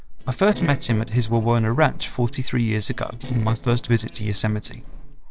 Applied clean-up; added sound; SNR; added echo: neural separator model SepFormer DNS4.